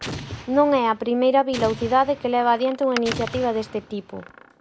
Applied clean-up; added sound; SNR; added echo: none; Door + Explosion; 13 dB; none.